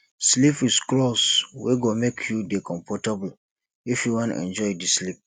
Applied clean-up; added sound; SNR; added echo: none; none; none; none.